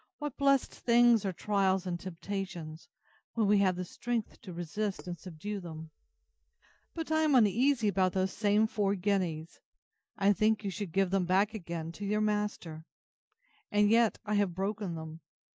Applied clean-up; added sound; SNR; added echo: neural mask model DeepFilterNet 3.